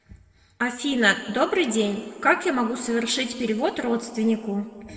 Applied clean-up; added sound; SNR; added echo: none; none; none; reverberation time 1.3 s.